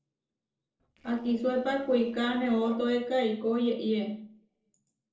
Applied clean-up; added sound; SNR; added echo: neural separator model SepFormer DNS4.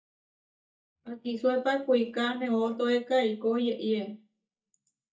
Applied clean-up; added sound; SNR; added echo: neural mask model DeepFilterNet 3.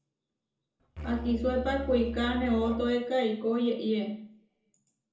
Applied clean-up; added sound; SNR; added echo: none; Musical instrument; 9 dB; reverberation time 0.7 s.